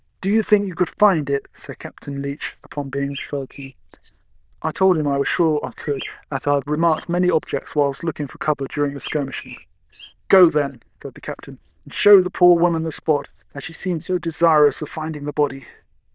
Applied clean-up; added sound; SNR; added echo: neural diffusion model UNIVERSE++.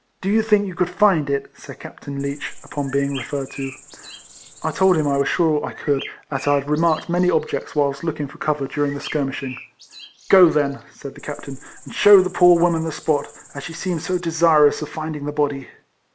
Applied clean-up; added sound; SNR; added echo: none; Cricket + Bird; 19 dB; none.